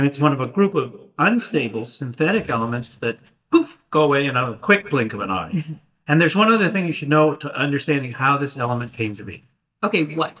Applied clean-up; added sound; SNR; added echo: neural mask model DeepFilterNet 3.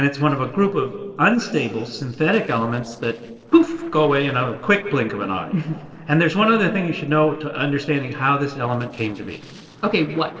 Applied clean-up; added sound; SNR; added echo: neural separator model SepFormer DNS4.